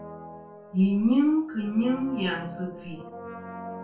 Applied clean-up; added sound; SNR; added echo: none; Brass instrument; 14 dB; reverberation time 0.3 s.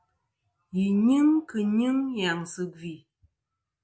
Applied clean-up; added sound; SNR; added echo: none; none; none; none.